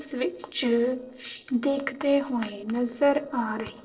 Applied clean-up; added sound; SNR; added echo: neural separator model SepFormer DNS4.